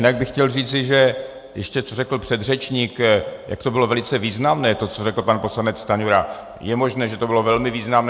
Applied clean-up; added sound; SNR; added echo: none; none; none; none.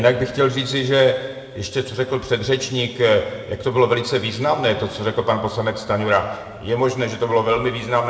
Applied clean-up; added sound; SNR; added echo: none; none; none; reverberation time 1.6 s.